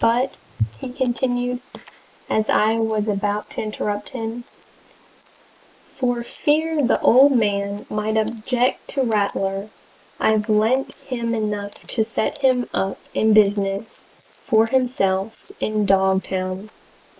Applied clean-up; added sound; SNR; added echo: neural mask model Resemble Enhance denoiser.